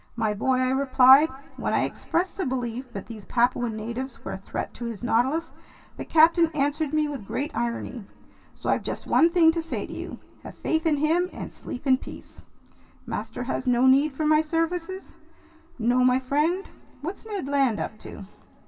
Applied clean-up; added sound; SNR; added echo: none; none; none; reverberation time 2.7 s.